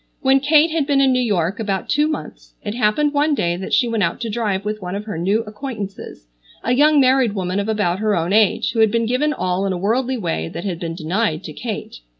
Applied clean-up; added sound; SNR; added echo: none; none; none; none.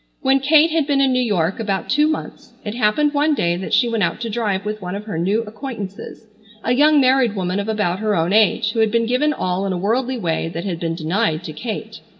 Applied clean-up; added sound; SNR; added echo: none; none; none; reverberation time 2.4 s.